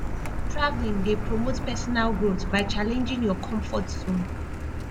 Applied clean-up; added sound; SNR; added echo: none; Car; 1 dB; none.